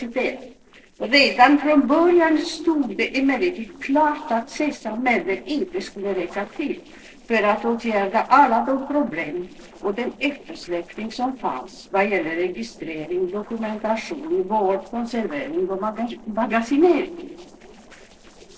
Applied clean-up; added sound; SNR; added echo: neural separator model SepFormer DNS4.